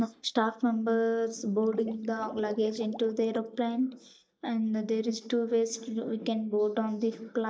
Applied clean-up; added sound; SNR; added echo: neural mask model DeepFilterNet 3.